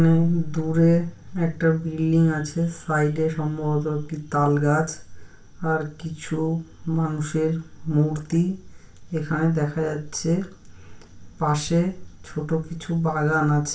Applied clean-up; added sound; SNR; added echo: none; none; none; reverberation time 0.3 s.